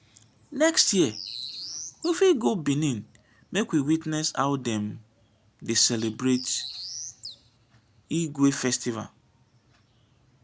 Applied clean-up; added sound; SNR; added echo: none; Bird; 11 dB; none.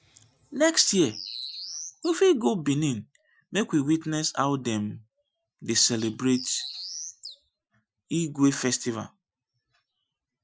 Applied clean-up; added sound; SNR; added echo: classical method Wiener filter.